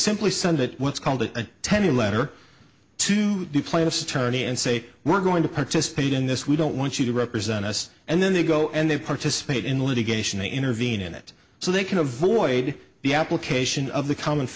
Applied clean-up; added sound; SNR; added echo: none; none; none; none.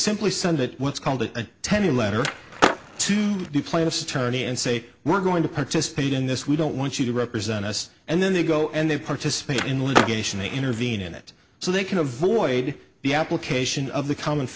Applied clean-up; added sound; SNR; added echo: none; Skateboard; 2 dB; none.